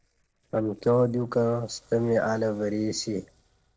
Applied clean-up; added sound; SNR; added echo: neural separator model SepFormer DNS4.